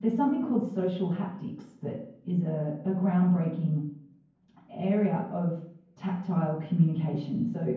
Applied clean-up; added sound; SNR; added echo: none; none; none; reverberation time 0.9 s.